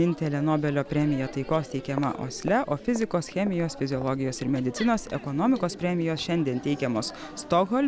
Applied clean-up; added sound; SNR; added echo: none; Crowd; 14 dB; none.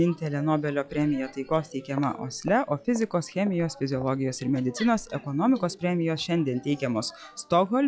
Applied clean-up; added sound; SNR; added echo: classical method log-MMSE.